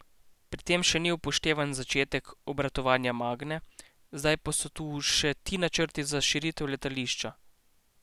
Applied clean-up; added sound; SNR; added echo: none; none; none; none.